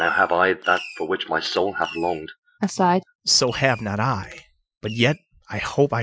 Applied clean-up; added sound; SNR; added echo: classical method Wiener filter.